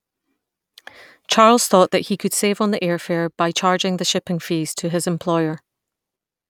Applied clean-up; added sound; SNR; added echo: none; none; none; none.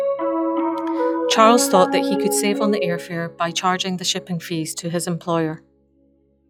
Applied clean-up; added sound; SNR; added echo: classical method log-MMSE.